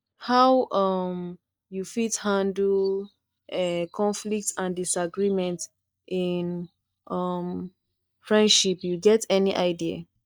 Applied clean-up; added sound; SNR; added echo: neural mask model DeepFilterNet 3.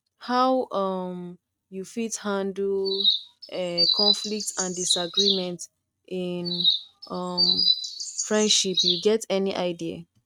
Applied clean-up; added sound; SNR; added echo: neural mask model RNNoise.